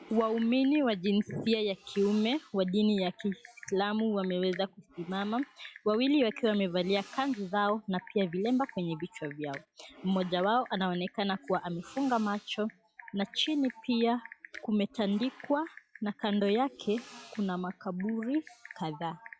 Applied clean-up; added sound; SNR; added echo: classical method log-MMSE.